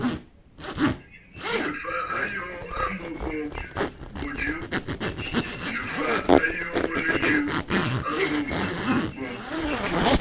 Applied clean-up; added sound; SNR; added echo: none; Zipper (clothing); -4 dB; reverberation time 0.3 s.